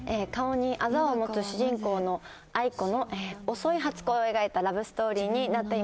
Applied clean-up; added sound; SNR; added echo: none; none; none; none.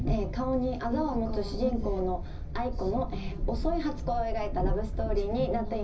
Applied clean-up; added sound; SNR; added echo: none; Train; 1 dB; reverberation time 0.4 s.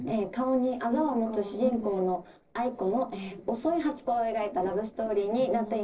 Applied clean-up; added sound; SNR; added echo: neural separator model SepFormer DNS4.